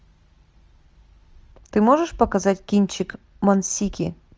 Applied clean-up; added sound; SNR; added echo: none; none; none; none.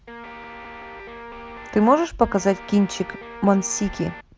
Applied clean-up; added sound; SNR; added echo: none; Guitar; 15 dB; none.